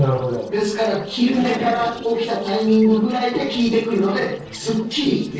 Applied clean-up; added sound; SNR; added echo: neural separator model SepFormer DNS4.